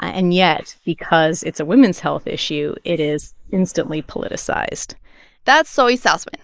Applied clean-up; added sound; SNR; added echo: neural mask model Resemble Enhance denoiser.